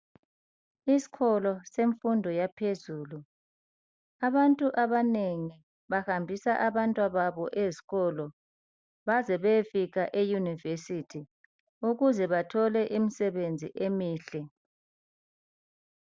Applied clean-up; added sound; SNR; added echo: none; none; none; none.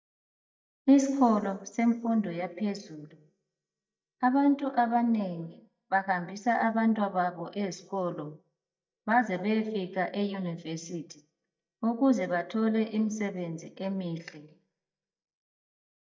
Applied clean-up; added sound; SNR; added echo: neural mask model DeepFilterNet 3.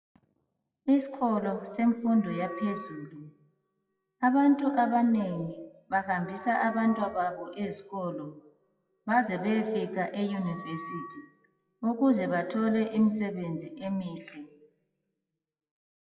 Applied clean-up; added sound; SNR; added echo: classical method WPE with log-MMSE.